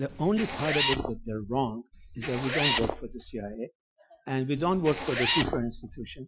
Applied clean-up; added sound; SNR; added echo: classical method Wiener filter.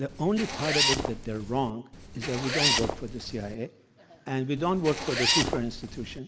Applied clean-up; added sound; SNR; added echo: none; Zipper (clothing); 0 dB; none.